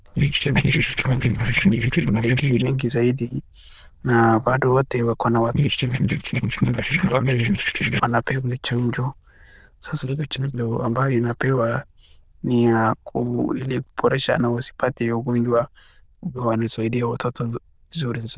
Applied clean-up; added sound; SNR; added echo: neural diffusion model UNIVERSE++.